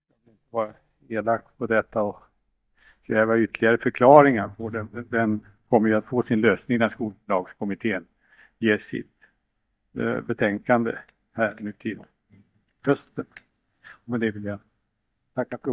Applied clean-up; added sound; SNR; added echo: neural mask model DeepFilterNet 3.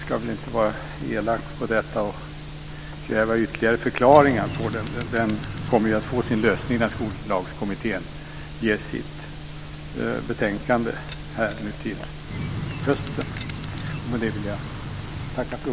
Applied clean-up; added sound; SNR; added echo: none; Keys jangling + Bird; 8 dB; none.